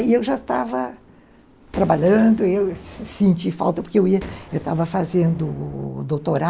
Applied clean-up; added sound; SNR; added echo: none; Boom; 19 dB; none.